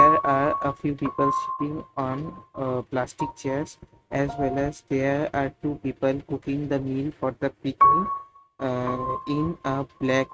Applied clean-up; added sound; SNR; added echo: neural mask model RNNoise.